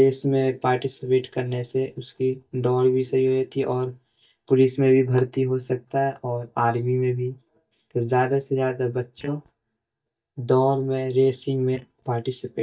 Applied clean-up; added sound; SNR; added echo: neural mask model DeepFilterNet 3.